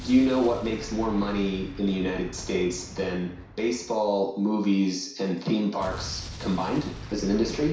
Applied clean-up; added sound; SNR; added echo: none; Explosion; 14 dB; reverberation time 0.6 s.